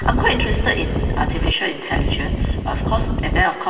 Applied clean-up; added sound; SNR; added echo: none; Wind; -2 dB; reverberation time 2.7 s.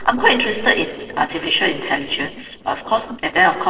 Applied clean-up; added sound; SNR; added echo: neural separator model SepFormer DNS4.